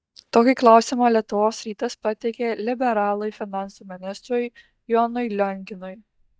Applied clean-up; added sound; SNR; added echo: neural mask model DeepFilterNet 3.